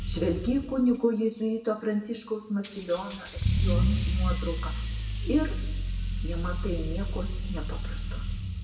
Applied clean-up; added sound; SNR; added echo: none; Engine starting / Accelerating, revving, vroom / Car; -1 dB; reverberation time 0.9 s.